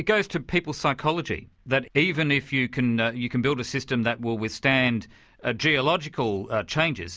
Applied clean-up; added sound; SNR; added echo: none; none; none; none.